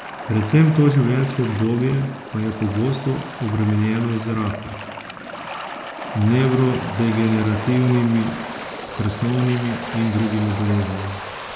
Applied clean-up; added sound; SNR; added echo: none; Waves, surf; 11 dB; reverberation time 1.2 s.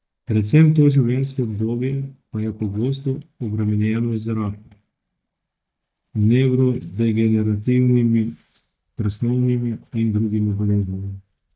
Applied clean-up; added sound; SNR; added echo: neural mask model DeepFilterNet 3.